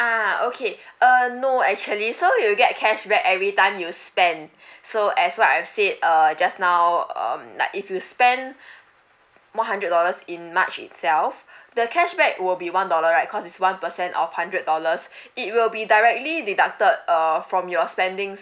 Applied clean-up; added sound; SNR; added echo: none; none; none; none.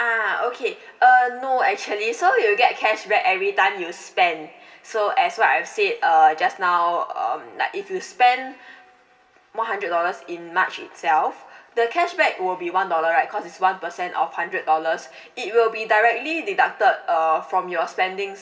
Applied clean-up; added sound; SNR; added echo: none; none; none; reverberation time 1.4 s.